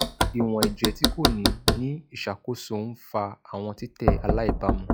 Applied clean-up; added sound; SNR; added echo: classical method log-MMSE.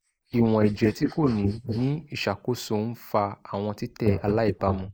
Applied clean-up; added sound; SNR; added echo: neural mask model Resemble Enhance denoiser.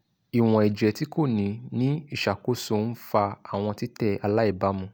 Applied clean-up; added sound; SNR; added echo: none; none; none; none.